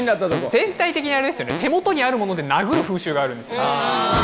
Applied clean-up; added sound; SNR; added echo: none; Fart; 12 dB; none.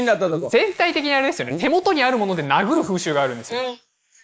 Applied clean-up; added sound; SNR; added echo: neural mask model Resemble Enhance denoiser.